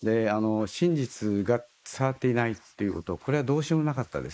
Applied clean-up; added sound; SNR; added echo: neural mask model Resemble Enhance denoiser.